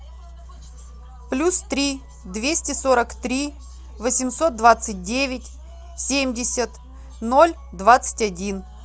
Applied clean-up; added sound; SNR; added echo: none; none; none; none.